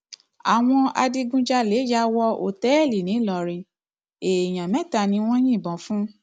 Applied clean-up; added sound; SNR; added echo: none; none; none; none.